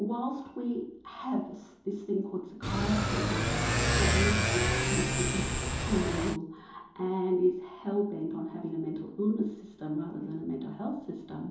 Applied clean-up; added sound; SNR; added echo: none; Motorcycle / Accelerating, revving, vroom; -5 dB; reverberation time 2.8 s.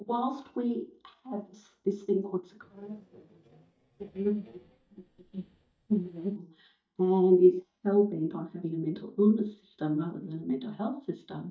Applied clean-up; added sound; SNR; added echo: neural mask model DeepFilterNet 3.